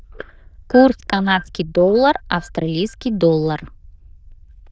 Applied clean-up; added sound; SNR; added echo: neural diffusion model UNIVERSE++.